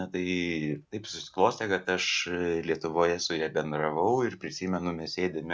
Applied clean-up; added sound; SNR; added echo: none; none; none; none.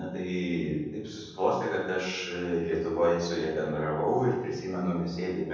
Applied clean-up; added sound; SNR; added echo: none; none; none; reverberation time 1.1 s.